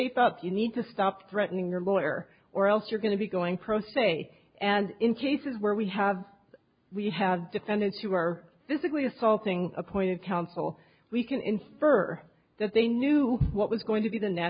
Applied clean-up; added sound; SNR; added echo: none; none; none; none.